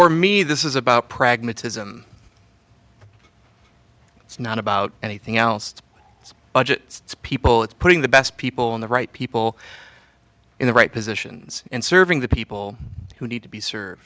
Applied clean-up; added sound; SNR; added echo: none; none; none; none.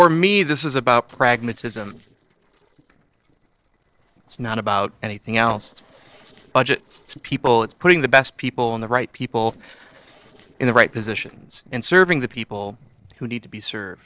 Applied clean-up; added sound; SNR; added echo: neural separator model SepFormer DNS4.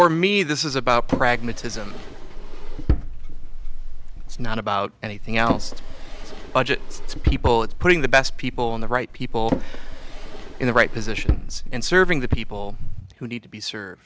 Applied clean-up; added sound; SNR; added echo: none; Drawer open or close; 0 dB; none.